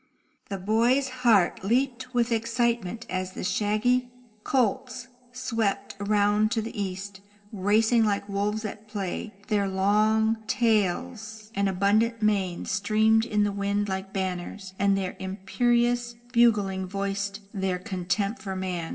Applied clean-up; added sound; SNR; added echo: none; none; none; reverberation time 0.6 s.